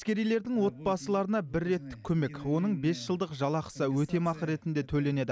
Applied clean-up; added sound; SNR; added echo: none; none; none; none.